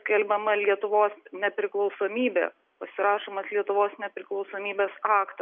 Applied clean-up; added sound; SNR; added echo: none; none; none; none.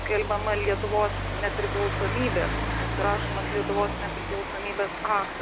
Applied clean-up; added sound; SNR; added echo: none; Rain; 1 dB; none.